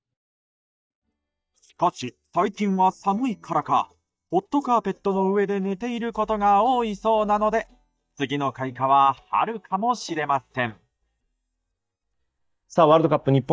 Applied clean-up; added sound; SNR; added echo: neural mask model DeepFilterNet 3.